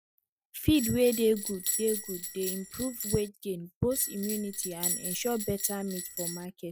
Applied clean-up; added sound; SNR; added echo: none; Bell; 6 dB; none.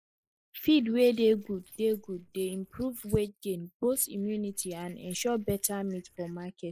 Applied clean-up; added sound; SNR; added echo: neural mask model Resemble Enhance denoiser.